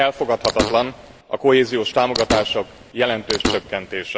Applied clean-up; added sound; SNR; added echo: none; Fart; 7 dB; none.